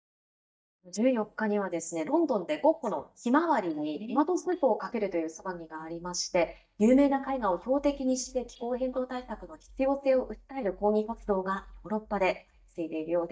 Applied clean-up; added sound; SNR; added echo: neural mask model DeepFilterNet 3.